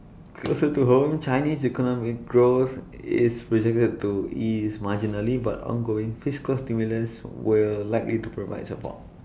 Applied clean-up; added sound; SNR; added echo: none; none; none; none.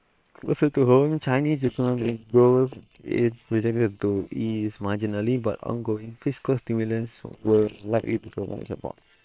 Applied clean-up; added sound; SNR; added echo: neural separator model SepFormer WHAM!.